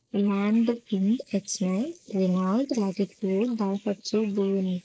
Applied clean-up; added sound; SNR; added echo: neural mask model Resemble Enhance denoiser.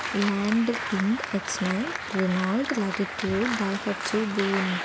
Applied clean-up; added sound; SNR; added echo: none; Applause; 5 dB; none.